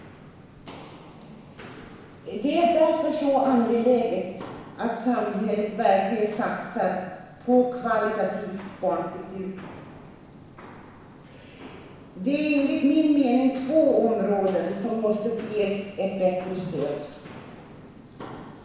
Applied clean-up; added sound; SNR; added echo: none; Walk, footsteps; 19 dB; reverberation time 1.1 s.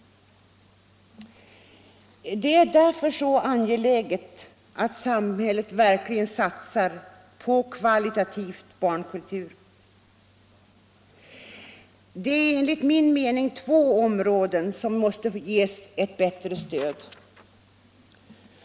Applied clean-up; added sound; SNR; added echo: none; none; none; none.